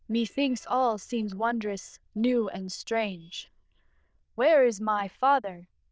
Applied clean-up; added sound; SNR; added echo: neural diffusion model UNIVERSE++.